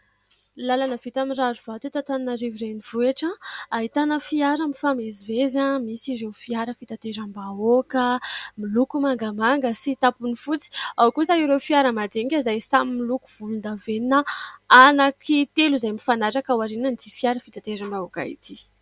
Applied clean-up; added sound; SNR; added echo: none; none; none; none.